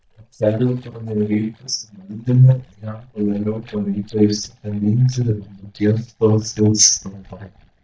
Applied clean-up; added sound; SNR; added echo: neural mask model DeepFilterNet 3.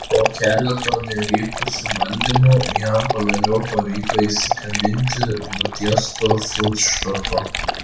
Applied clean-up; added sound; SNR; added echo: none; Dog; 3 dB; reverberation time 0.3 s.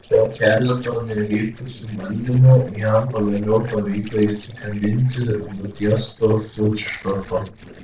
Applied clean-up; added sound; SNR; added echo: neural separator model SepFormer DNS4.